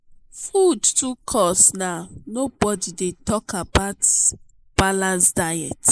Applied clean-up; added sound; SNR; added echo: neural mask model Resemble Enhance denoiser.